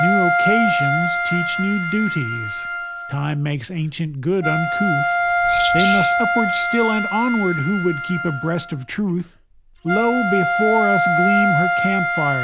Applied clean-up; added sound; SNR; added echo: none; Wild animals + Wind instrument, woodwind instrument; -2 dB; none.